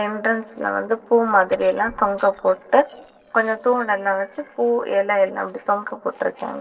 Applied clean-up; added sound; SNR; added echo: neural separator model SepFormer DNS4.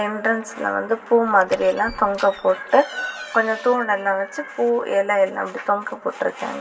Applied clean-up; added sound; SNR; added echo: none; Door; 20 dB; reverberation time 1.8 s.